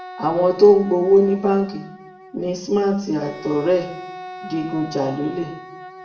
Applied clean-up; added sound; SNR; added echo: none; Wind instrument, woodwind instrument; 17 dB; reverberation time 0.6 s.